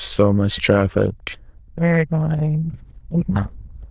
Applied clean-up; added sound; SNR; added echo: neural diffusion model UNIVERSE++.